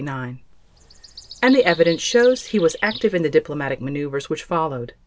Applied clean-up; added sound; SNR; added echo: none; Bird vocalization, bird call, bird song; 17 dB; none.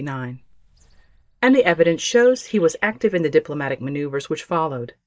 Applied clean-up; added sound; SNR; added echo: neural mask model DeepFilterNet 3.